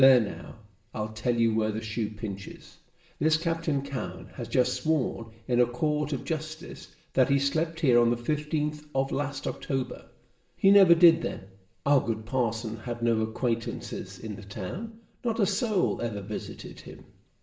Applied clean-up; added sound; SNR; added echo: none; none; none; reverberation time 0.5 s.